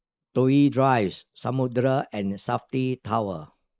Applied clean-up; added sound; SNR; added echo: neural mask model Resemble Enhance denoiser.